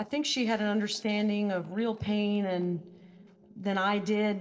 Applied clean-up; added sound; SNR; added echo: neural separator model SepFormer DNS4.